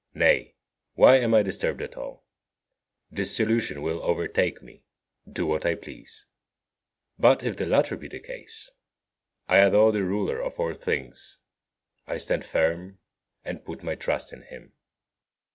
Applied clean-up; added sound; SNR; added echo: none; none; none; none.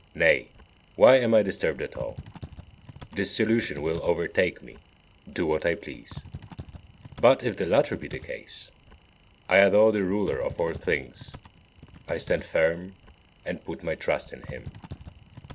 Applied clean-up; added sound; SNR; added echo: none; Typing; 19 dB; none.